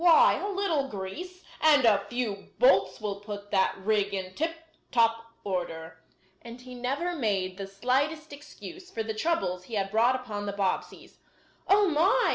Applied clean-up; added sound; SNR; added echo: none; none; none; none.